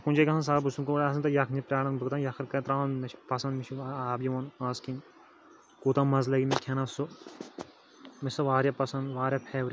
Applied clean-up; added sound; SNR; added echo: none; none; none; none.